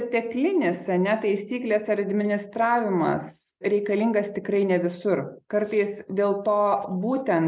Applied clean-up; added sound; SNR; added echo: none; none; none; none.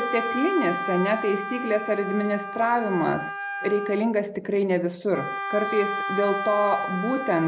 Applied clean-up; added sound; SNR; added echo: none; Wind instrument, woodwind instrument; 6 dB; none.